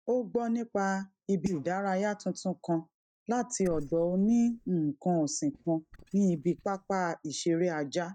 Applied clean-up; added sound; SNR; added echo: neural mask model DeepFilterNet 3.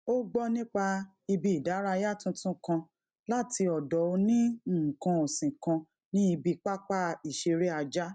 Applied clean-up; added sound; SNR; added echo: none; none; none; none.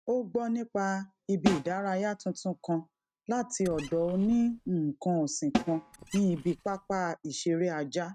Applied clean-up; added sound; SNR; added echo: neural mask model RNNoise.